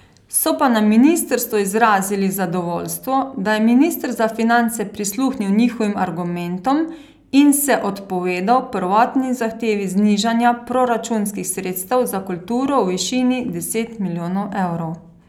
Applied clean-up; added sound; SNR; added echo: none; none; none; none.